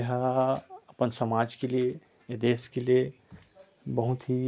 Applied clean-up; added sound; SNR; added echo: none; none; none; none.